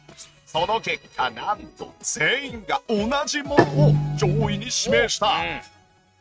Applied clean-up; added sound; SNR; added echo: neural mask model RNNoise.